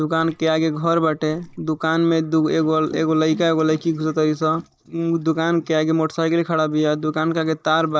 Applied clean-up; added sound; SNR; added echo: neural mask model DeepFilterNet 3.